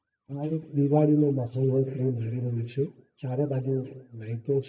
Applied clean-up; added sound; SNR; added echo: neural mask model DeepFilterNet 3.